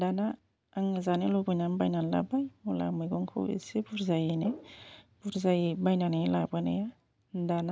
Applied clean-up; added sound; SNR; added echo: none; none; none; none.